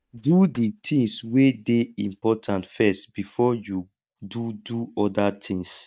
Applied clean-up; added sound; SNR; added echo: neural mask model DeepFilterNet 3.